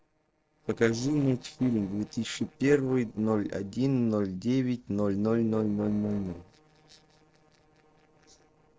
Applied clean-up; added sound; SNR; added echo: neural separator model SepFormer DNS4.